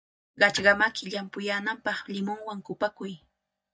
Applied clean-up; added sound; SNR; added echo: neural mask model DeepFilterNet 3.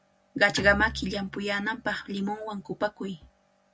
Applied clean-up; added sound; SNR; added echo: none; Bowed string instrument; 14 dB; none.